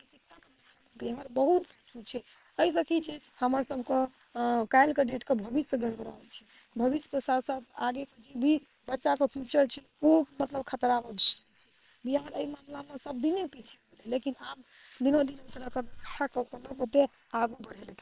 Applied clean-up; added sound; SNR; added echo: neural separator model SepFormer WHAM!.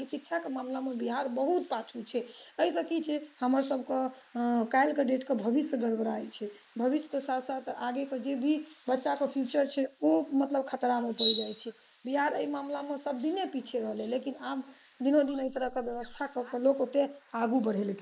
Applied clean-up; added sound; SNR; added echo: neural mask model Resemble Enhance denoiser.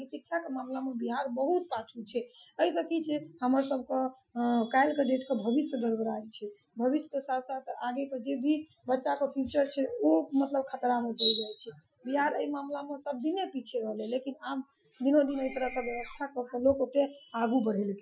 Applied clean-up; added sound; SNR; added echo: classical method Wiener filter.